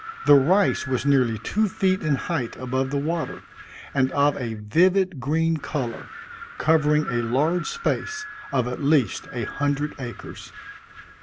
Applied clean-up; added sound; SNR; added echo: none; Wind; 16 dB; none.